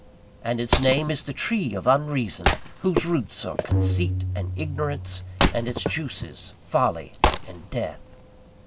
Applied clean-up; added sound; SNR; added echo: none; Tabla + Wood; 0 dB; none.